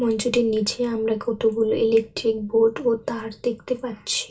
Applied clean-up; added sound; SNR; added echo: none; none; none; reverberation time 0.2 s.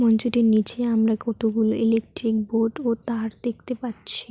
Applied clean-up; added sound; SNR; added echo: none; none; none; none.